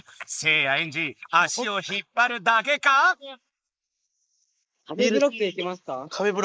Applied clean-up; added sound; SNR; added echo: neural mask model Resemble Enhance denoiser.